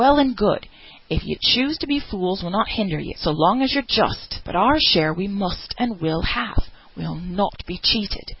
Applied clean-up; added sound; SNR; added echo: none; none; none; none.